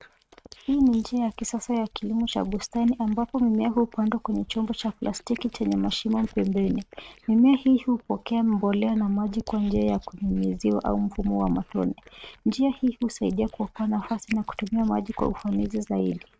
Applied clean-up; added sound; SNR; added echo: neural mask model RNNoise.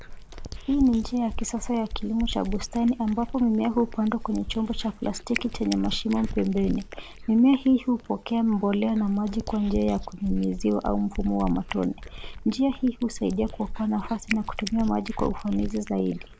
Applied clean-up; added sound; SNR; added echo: none; Cat; 9 dB; none.